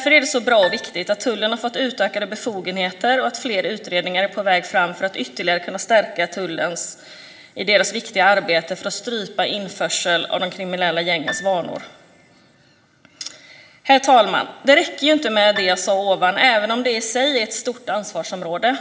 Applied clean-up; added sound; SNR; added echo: none; Piano; 15 dB; reverberation time 1.3 s.